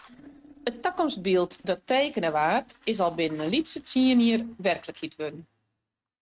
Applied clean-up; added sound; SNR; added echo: neural mask model RNNoise.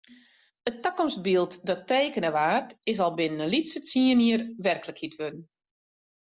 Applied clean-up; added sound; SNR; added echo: none; none; none; none.